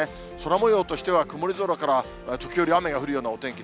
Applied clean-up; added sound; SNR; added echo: none; none; none; none.